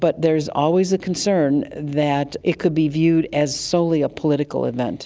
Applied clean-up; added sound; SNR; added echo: none; none; none; none.